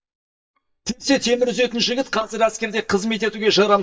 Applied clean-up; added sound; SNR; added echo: neural mask model DeepFilterNet 3.